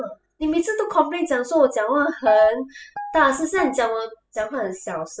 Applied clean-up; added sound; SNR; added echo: classical method spectral subtraction.